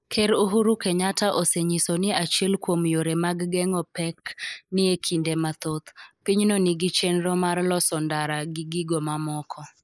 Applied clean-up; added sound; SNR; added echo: neural mask model Resemble Enhance denoiser.